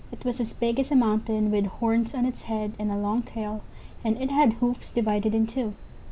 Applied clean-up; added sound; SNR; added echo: none; none; none; none.